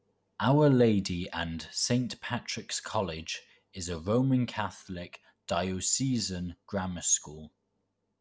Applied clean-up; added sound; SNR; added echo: none; none; none; none.